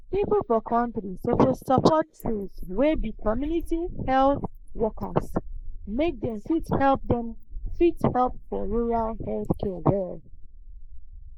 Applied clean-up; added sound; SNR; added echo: neural mask model Resemble Enhance denoiser.